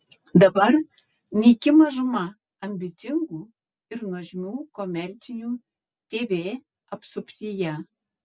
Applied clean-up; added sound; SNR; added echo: none; none; none; none.